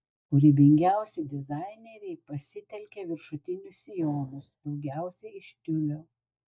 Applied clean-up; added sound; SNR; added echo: neural mask model DeepFilterNet 3.